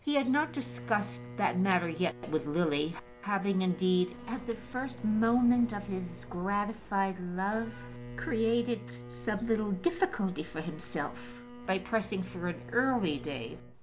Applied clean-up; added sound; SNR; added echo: none; Bowed string instrument; 15 dB; none.